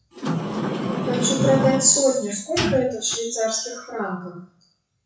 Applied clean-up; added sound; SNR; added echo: classical method WPE with log-MMSE.